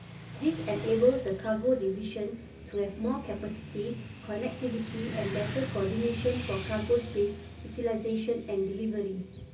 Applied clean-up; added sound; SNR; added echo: none; Motorcycle / Traffic noise, roadway noise; 10 dB; reverberation time 0.3 s.